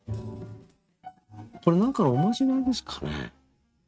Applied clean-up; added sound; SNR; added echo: neural mask model RNNoise.